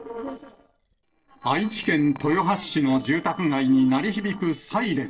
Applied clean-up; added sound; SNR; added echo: neural separator model SepFormer DNS4.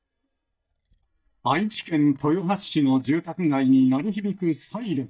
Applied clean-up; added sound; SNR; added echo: neural mask model DeepFilterNet 3.